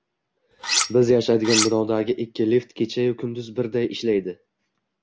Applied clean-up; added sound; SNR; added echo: none; Cutlery, silverware; 1 dB; none.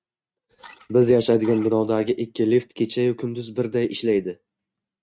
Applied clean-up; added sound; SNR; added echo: neural mask model RNNoise.